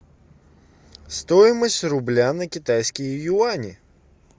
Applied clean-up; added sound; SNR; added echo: none; none; none; none.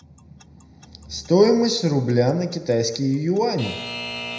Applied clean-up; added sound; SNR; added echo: none; Alarm / Clock; 16 dB; reverberation time 0.7 s.